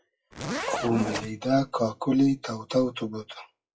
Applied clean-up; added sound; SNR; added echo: classical method WPE with log-MMSE.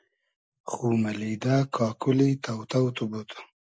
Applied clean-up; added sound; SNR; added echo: none; none; none; none.